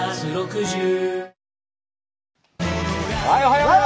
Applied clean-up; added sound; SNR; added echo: none; none; none; none.